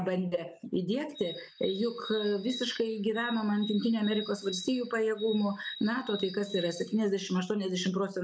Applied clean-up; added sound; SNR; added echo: none; Bird; 13 dB; none.